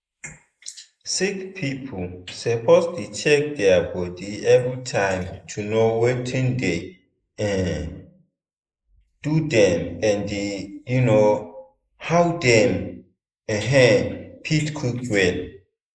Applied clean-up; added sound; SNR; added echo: neural mask model Resemble Enhance denoiser.